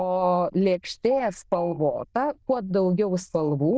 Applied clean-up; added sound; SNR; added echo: neural diffusion model UNIVERSE++.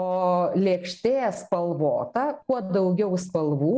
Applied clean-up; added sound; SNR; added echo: neural mask model Resemble Enhance denoiser.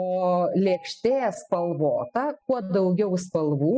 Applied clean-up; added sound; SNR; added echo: classical method spectral subtraction.